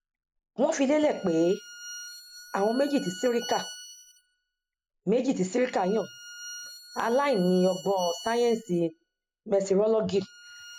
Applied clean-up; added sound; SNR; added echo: classical method spectral subtraction.